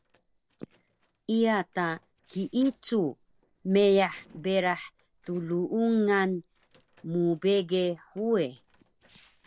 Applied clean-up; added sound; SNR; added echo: neural separator model SepFormer DNS4.